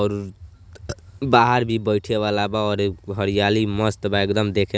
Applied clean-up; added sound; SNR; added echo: none; none; none; none.